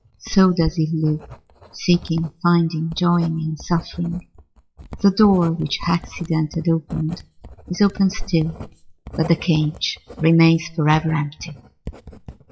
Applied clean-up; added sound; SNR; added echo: classical method WPE with log-MMSE.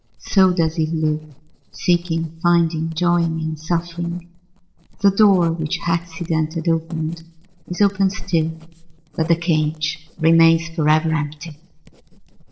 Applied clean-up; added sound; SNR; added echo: neural separator model SepFormer DNS4.